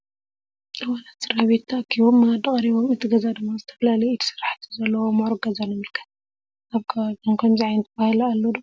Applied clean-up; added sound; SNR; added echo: none; none; none; none.